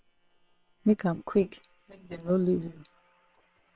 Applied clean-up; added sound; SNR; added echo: neural separator model SepFormer WHAM!.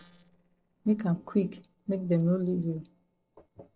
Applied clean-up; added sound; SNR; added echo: neural separator model SepFormer DNS4.